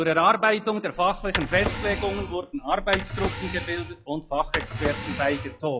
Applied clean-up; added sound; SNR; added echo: classical method log-MMSE.